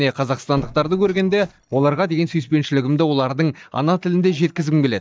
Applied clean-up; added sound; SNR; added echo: neural mask model DeepFilterNet 3.